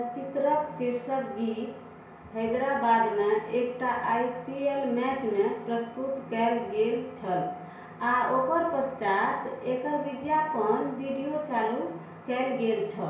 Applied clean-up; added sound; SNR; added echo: none; none; none; reverberation time 0.6 s.